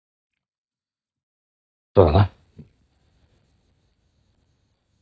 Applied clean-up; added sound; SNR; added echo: neural mask model DeepFilterNet 3.